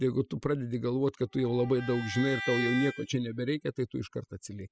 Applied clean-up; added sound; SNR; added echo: classical method spectral subtraction.